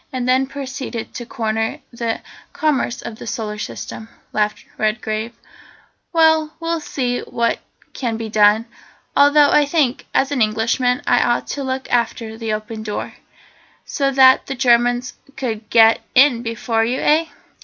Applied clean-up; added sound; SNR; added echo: none; none; none; none.